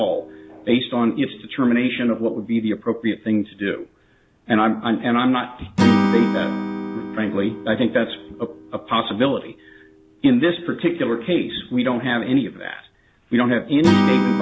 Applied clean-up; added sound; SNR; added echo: none; Acoustic guitar / Strum; 5 dB; none.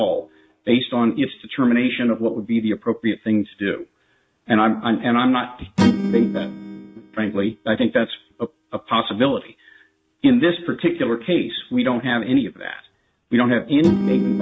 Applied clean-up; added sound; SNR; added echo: neural mask model RNNoise.